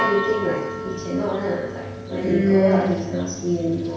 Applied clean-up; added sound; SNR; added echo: none; Church bell; 9 dB; reverberation time 0.9 s.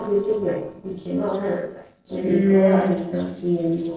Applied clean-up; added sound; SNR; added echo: neural separator model SepFormer DNS4.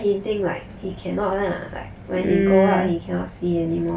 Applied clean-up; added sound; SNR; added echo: none; none; none; none.